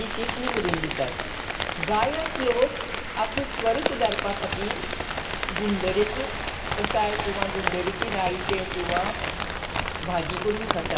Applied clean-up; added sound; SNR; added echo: none; Rain; 1 dB; reverberation time 2.5 s.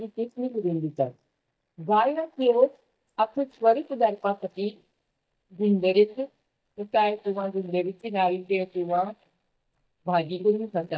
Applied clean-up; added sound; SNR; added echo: neural mask model DeepFilterNet 3.